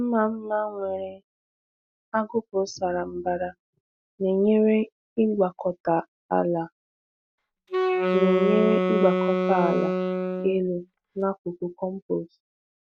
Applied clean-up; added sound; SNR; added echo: none; Wind instrument, woodwind instrument; -2 dB; none.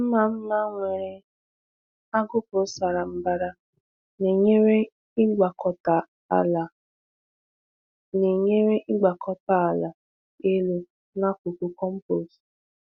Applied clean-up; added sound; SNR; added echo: none; none; none; none.